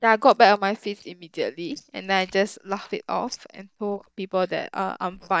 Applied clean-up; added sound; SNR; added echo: neural mask model DeepFilterNet 3.